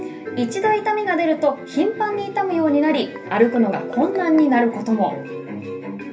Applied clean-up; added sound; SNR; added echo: none; Guitar; 18 dB; reverberation time 0.3 s.